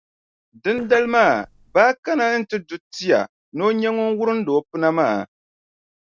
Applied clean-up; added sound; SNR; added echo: neural separator model SepFormer DNS4.